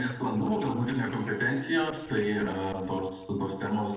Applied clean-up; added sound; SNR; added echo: neural separator model SepFormer DNS4.